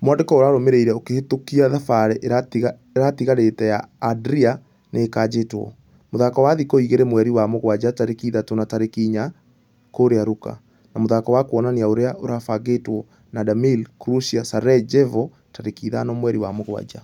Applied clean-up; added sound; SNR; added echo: none; none; none; none.